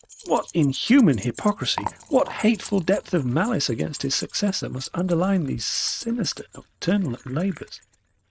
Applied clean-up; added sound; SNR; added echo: neural mask model RNNoise.